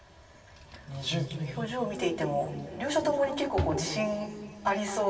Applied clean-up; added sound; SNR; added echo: none; Drawer open or close; 13 dB; reverberation time 2.6 s.